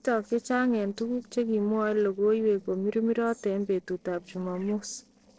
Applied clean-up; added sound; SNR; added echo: neural separator model SepFormer DNS4.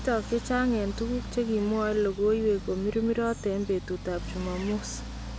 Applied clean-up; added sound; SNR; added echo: none; Accelerating, revving, vroom; 10 dB; none.